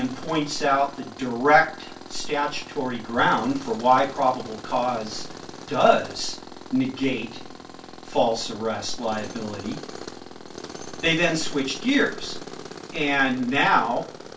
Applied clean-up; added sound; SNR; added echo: none; Tools; 15 dB; reverberation time 0.2 s.